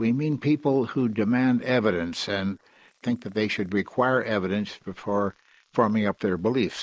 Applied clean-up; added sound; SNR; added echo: neural mask model Resemble Enhance denoiser.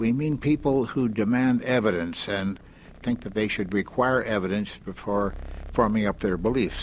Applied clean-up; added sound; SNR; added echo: none; Purr; 17 dB; none.